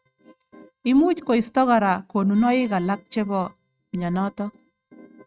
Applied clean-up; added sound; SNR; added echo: neural mask model RNNoise.